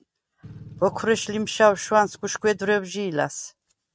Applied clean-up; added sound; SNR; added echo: neural mask model RNNoise.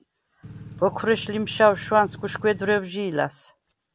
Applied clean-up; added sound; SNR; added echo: none; Engine / Truck / Car; 15 dB; none.